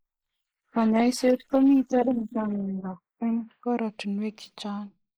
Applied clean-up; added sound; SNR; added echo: neural mask model Resemble Enhance denoiser.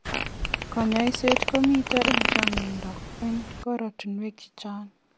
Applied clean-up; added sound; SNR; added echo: none; Fart; 0 dB; none.